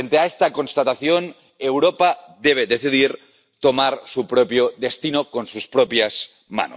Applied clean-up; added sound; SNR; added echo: none; none; none; none.